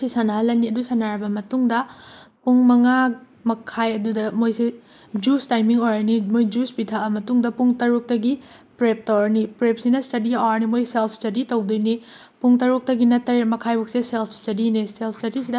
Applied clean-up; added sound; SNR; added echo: neural mask model Resemble Enhance denoiser.